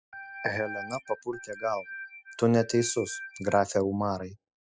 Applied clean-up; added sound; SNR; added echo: classical method spectral subtraction.